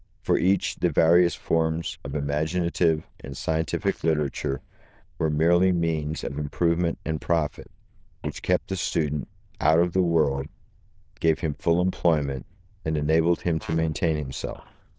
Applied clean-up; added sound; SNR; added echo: neural diffusion model UNIVERSE++.